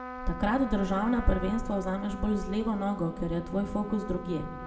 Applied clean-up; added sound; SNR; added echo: none; Trumpet; 12 dB; reverberation time 1.7 s.